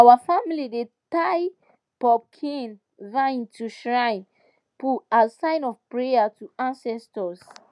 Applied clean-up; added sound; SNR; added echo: none; none; none; none.